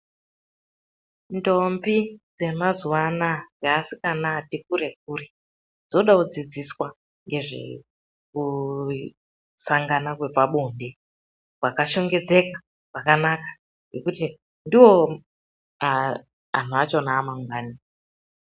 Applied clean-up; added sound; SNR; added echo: none; none; none; none.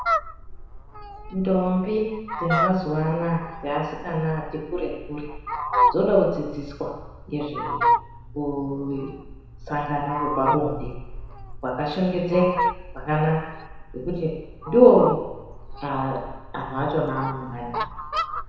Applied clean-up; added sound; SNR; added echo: none; Fowl; 5 dB; reverberation time 1.0 s.